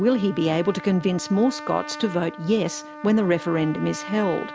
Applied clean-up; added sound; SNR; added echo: none; Trumpet; 14 dB; none.